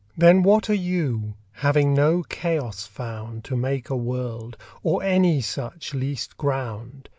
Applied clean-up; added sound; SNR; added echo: none; none; none; none.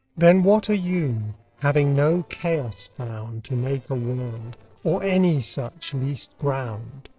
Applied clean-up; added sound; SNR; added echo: neural separator model SepFormer DNS4.